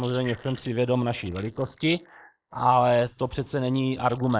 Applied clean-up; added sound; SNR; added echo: neural mask model Resemble Enhance denoiser.